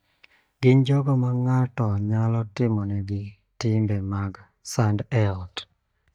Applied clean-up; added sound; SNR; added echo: neural mask model DeepFilterNet 3.